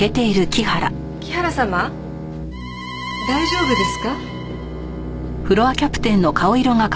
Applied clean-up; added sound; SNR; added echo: none; Bowed string instrument; 13 dB; none.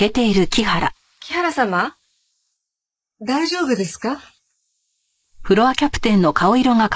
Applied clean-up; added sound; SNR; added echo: neural mask model Resemble Enhance denoiser.